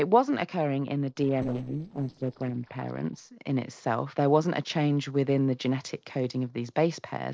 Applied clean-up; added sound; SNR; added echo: neural separator model SepFormer DNS4.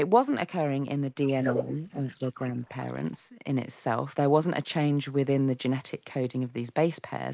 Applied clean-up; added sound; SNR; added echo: neural mask model Resemble Enhance denoiser.